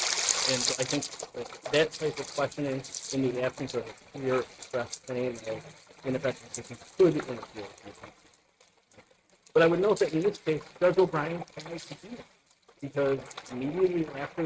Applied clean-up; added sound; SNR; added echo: neural mask model RNNoise.